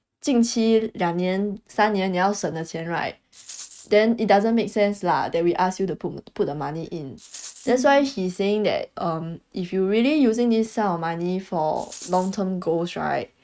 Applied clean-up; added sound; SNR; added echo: neural mask model RNNoise.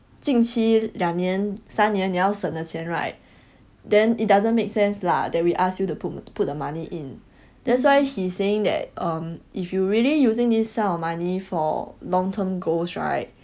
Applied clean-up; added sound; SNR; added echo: none; none; none; none.